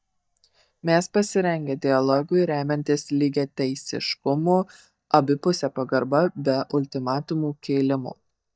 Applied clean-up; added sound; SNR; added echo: neural mask model DeepFilterNet 3.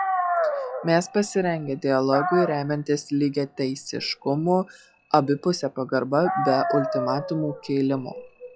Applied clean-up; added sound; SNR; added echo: classical method log-MMSE.